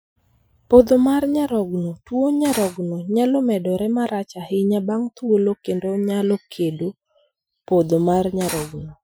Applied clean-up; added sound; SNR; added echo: classical method Wiener filter.